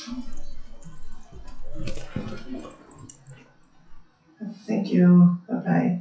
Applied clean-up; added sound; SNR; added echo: classical method WPE with log-MMSE.